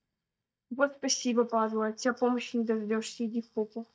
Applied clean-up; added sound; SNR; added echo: neural mask model DeepFilterNet 3.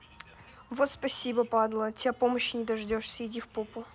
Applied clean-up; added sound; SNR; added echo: none; none; none; none.